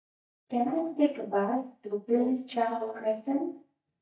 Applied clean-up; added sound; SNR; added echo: neural mask model DeepFilterNet 3.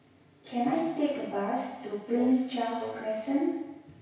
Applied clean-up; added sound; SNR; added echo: none; Wind instrument, woodwind instrument; 11 dB; reverberation time 1.1 s.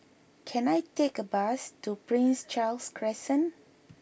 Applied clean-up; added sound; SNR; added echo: none; none; none; none.